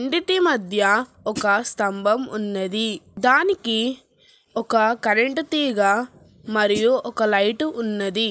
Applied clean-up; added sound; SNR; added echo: neural mask model Resemble Enhance denoiser.